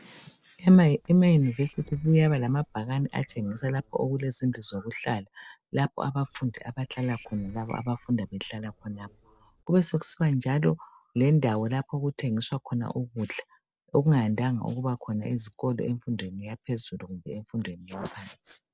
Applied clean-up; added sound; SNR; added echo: neural separator model SepFormer DNS4.